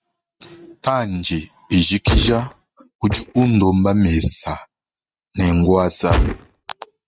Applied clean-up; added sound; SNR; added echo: neural mask model RNNoise.